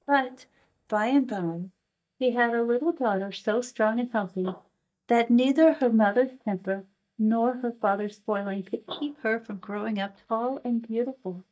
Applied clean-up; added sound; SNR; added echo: neural mask model DeepFilterNet 3.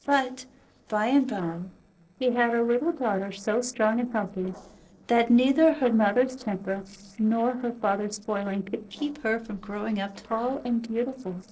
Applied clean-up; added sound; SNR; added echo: neural separator model SepFormer DNS4.